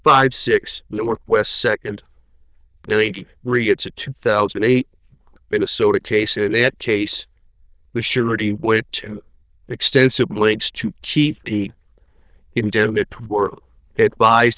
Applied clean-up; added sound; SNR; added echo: neural diffusion model UNIVERSE++.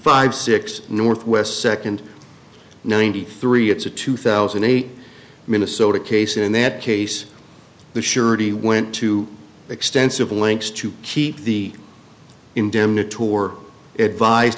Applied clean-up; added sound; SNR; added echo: none; none; none; none.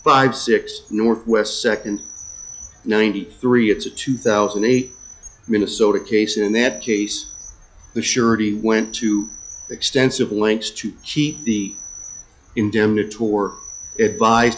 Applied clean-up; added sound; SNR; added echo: classical method log-MMSE.